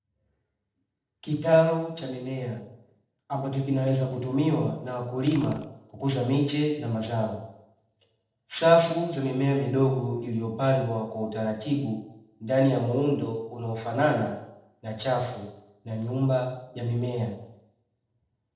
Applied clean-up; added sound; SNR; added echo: neural separator model SepFormer DNS4.